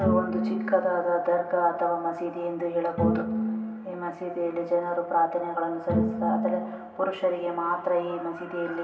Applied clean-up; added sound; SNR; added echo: none; Bowed string instrument; 5 dB; reverberation time 2.2 s.